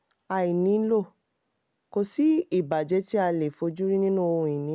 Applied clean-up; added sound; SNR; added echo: none; none; none; none.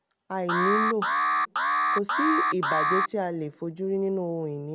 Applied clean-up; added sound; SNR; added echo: none; Alarm; -3 dB; reverberation time 0.7 s.